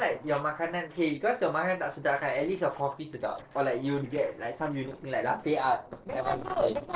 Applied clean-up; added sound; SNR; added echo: neural separator model SepFormer DNS4.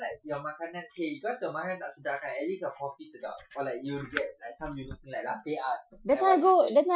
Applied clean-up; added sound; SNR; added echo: classical method Wiener filter.